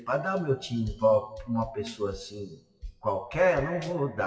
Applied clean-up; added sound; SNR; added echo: classical method WPE with log-MMSE.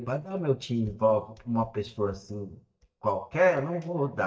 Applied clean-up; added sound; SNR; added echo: neural mask model DeepFilterNet 3.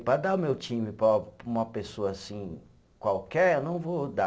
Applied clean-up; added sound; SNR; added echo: none; none; none; none.